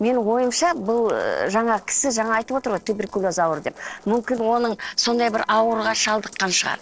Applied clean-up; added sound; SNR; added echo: neural separator model SepFormer DNS4.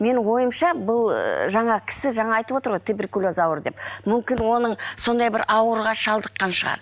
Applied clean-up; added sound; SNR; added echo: none; none; none; none.